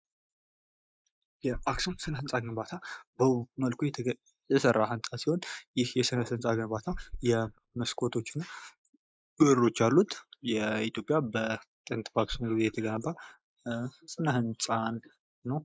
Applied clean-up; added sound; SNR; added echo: neural mask model Resemble Enhance denoiser.